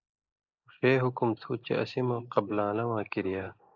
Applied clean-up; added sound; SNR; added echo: neural mask model Resemble Enhance denoiser.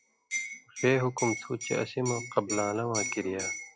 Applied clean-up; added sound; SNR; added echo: classical method log-MMSE.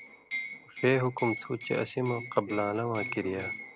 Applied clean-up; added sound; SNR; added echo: none; Liquid; 7 dB; none.